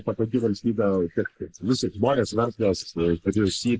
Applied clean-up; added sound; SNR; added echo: neural mask model Resemble Enhance denoiser.